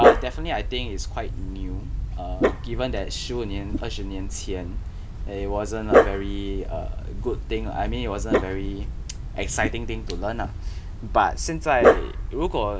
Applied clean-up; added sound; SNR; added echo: none; Dog; -4 dB; none.